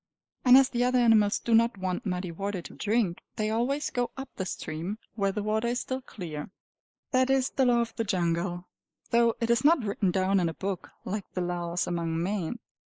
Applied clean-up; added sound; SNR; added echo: neural mask model Resemble Enhance denoiser.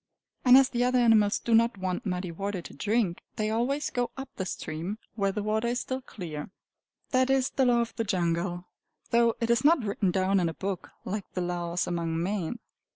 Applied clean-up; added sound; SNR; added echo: none; none; none; none.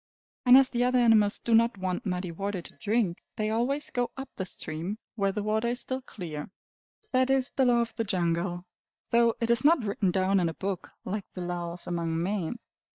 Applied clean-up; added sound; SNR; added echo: neural mask model DeepFilterNet 3.